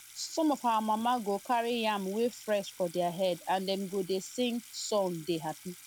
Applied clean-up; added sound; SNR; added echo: none; Sink (filling or washing) / Water tap, faucet; 20 dB; none.